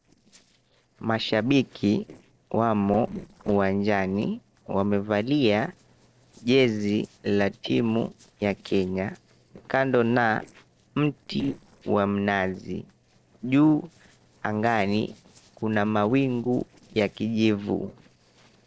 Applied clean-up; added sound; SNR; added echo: neural separator model SepFormer DNS4.